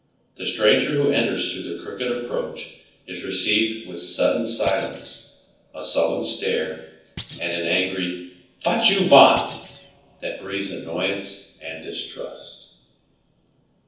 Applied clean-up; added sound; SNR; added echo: none; Thump, thud; 14 dB; reverberation time 0.7 s.